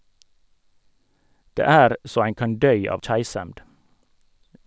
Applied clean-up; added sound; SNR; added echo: none; none; none; none.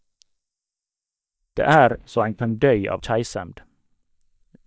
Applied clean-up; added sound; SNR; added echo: neural mask model DeepFilterNet 3.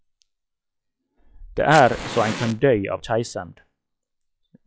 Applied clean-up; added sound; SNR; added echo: classical method log-MMSE.